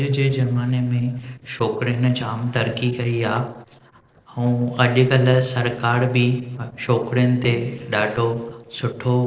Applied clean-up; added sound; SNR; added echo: neural separator model SepFormer DNS4.